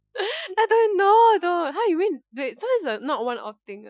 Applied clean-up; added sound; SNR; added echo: classical method Wiener filter.